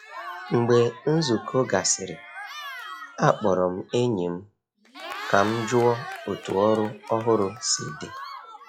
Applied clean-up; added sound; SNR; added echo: classical method log-MMSE.